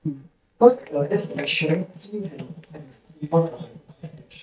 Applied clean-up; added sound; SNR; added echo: neural mask model DeepFilterNet 3.